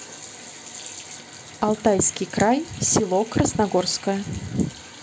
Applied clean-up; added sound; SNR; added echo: none; none; none; none.